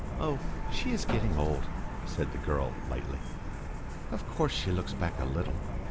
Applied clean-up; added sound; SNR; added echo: none; Truck; 0 dB; none.